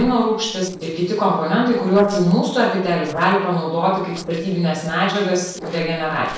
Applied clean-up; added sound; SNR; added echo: neural separator model SepFormer DNS4.